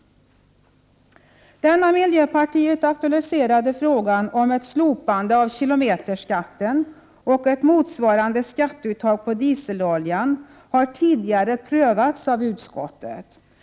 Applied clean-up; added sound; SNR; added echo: none; none; none; none.